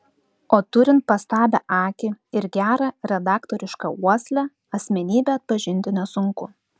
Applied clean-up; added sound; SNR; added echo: none; none; none; none.